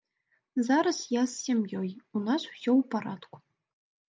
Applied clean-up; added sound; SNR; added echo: none; none; none; none.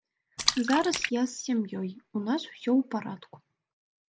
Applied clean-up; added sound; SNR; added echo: none; Splash, splatter; 4 dB; none.